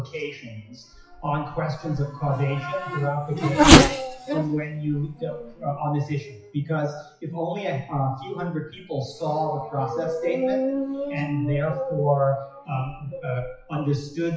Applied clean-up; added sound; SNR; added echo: classical method WPE with log-MMSE.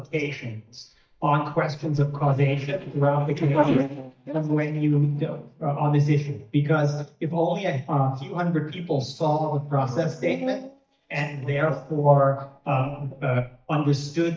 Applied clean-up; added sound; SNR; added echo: neural mask model DeepFilterNet 3.